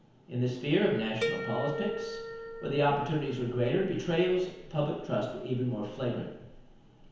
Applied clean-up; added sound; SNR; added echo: none; Harp; 7 dB; reverberation time 1.0 s.